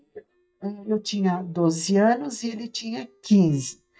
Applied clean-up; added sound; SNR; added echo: neural mask model DeepFilterNet 3.